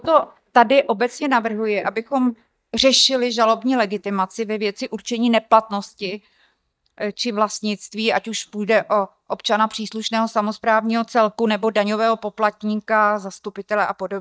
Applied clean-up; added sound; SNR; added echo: neural mask model DeepFilterNet 3.